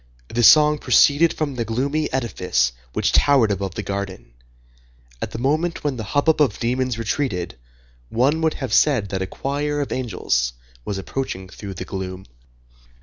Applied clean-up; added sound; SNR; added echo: none; none; none; none.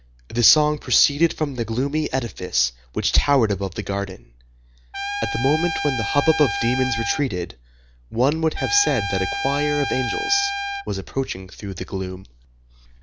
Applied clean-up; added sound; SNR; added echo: none; Trumpet; 4 dB; none.